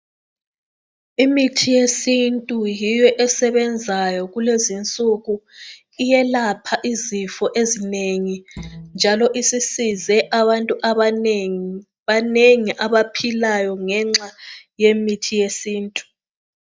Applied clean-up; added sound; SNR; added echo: neural mask model DeepFilterNet 3.